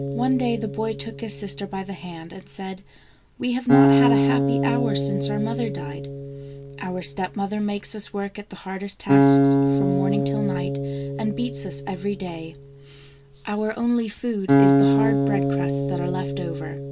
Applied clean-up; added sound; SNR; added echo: none; Acoustic guitar; -4 dB; none.